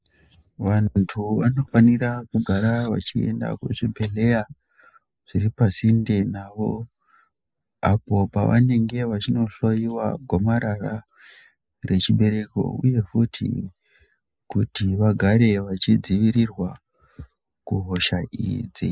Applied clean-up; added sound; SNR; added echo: neural mask model Resemble Enhance denoiser.